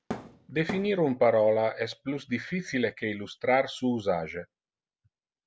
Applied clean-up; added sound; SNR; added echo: none; Thump, thud; 10 dB; none.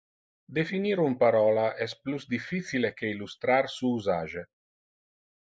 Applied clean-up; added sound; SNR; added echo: neural mask model Resemble Enhance denoiser.